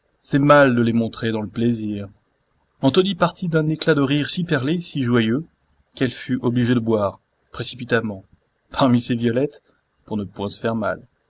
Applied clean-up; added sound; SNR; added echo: none; none; none; none.